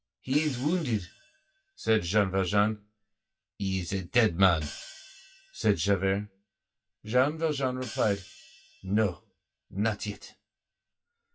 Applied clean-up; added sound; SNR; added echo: classical method WPE with log-MMSE.